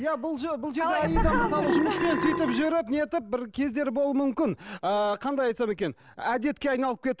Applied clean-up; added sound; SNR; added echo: none; Burping, eructation; 1 dB; none.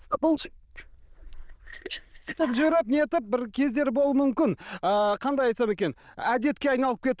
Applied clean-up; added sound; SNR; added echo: neural diffusion model UNIVERSE++.